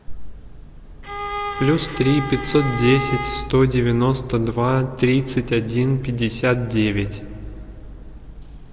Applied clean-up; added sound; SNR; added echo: none; Bowed string instrument; 8 dB; none.